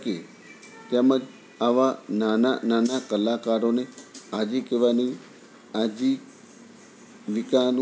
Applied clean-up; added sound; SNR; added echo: none; none; none; none.